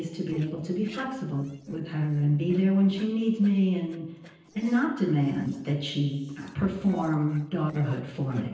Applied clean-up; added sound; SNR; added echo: neural separator model SepFormer DNS4.